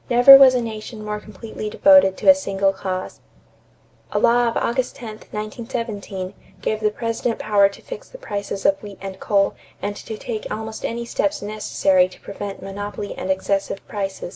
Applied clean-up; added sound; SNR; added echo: none; none; none; none.